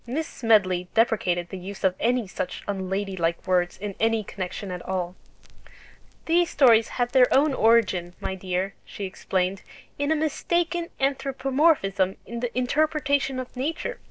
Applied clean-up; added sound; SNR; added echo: neural separator model SepFormer DNS4.